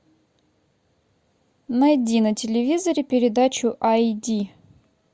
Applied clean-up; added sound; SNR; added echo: none; none; none; none.